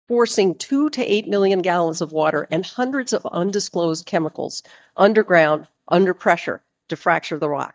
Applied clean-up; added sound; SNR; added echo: neural mask model DeepFilterNet 3.